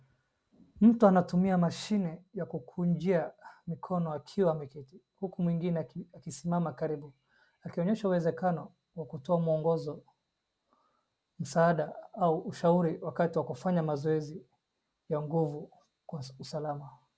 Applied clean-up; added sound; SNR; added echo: none; none; none; none.